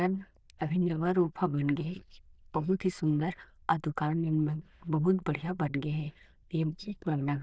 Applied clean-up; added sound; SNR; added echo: neural diffusion model UNIVERSE++.